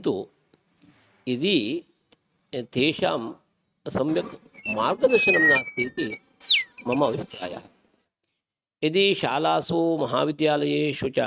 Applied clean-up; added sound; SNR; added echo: neural mask model RNNoise.